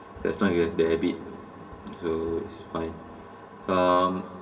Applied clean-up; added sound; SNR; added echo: none; none; none; reverberation time 2.0 s.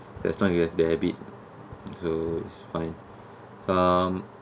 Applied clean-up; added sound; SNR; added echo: none; none; none; none.